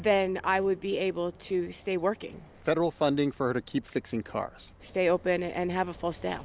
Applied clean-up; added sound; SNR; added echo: none; none; none; none.